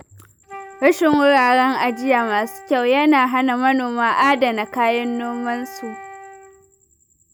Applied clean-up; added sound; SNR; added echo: none; Wind instrument, woodwind instrument; 20 dB; none.